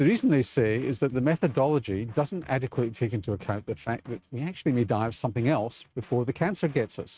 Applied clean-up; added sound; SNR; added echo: neural mask model RNNoise.